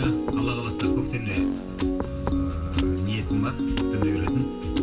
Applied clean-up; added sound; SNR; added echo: none; Piano; -2 dB; reverberation time 0.1 s.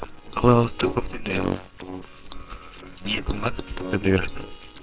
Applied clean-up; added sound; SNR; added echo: neural separator model SepFormer WHAMR!.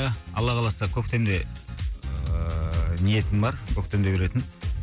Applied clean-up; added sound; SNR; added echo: none; none; none; none.